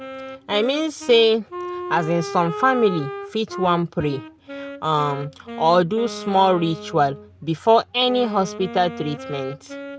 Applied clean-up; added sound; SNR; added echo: none; Wind instrument, woodwind instrument; 12 dB; none.